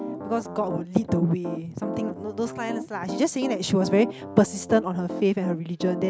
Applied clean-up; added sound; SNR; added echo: none; Piano; 9 dB; none.